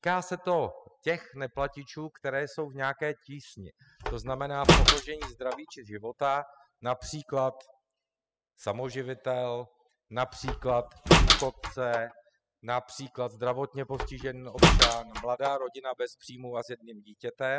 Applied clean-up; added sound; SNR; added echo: classical method spectral subtraction.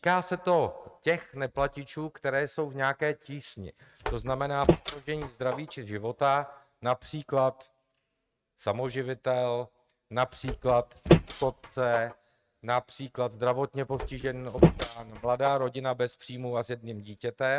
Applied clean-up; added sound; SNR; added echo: neural mask model RNNoise.